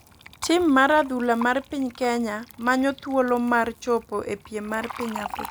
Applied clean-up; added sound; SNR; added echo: none; Fill (with liquid); 16 dB; none.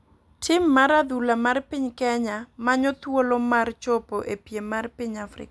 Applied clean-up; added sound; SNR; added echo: none; none; none; none.